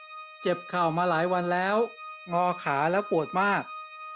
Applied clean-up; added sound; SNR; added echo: none; Organ; 14 dB; none.